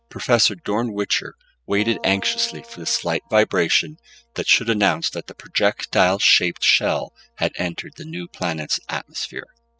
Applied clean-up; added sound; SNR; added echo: classical method spectral subtraction.